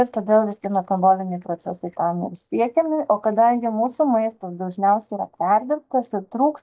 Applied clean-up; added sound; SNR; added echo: neural mask model DeepFilterNet 3.